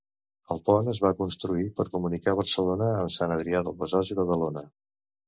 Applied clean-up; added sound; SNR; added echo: none; none; none; none.